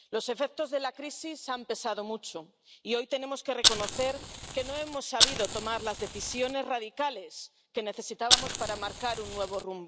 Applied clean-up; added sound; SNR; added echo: none; Fire; -4 dB; none.